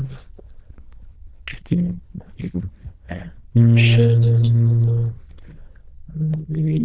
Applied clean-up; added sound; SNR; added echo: neural diffusion model UNIVERSE++.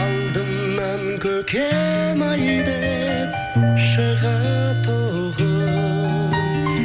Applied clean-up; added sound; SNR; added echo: none; Bowed string instrument; 19 dB; none.